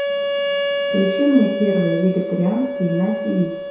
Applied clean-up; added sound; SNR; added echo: none; Wind instrument, woodwind instrument; 3 dB; reverberation time 0.7 s.